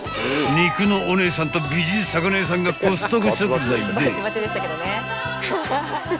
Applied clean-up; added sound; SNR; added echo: none; Bowed string instrument; 10 dB; none.